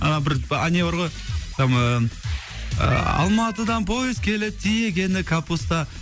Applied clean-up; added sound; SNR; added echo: none; Cat; 15 dB; none.